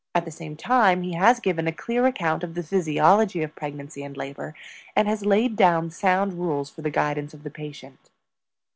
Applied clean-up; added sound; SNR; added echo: none; none; none; none.